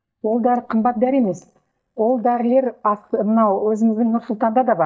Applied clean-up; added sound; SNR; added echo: neural mask model DeepFilterNet 3.